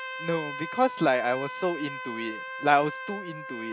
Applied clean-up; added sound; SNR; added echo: none; Trumpet; 9 dB; none.